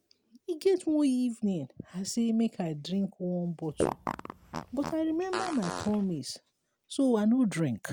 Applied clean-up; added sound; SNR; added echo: none; Fart; 6 dB; none.